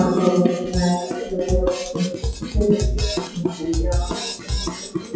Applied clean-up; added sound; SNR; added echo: classical method WPE with log-MMSE.